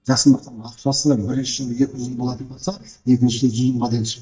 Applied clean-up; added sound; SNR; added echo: neural mask model DeepFilterNet 3.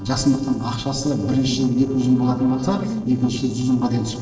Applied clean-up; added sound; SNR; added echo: neural separator model SepFormer DNS4.